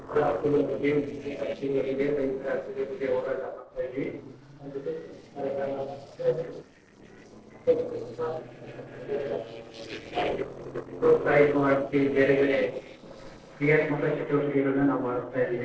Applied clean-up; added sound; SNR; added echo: neural separator model SepFormer DNS4.